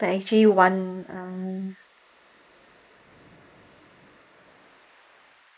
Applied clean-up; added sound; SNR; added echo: neural mask model Resemble Enhance denoiser.